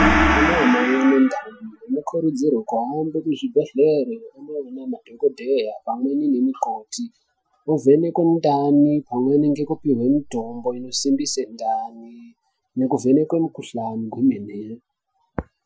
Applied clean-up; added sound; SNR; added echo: classical method Wiener filter.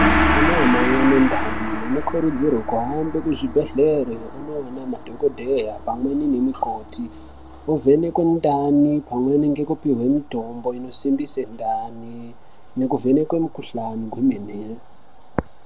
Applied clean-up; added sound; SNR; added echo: none; Gong; 5 dB; none.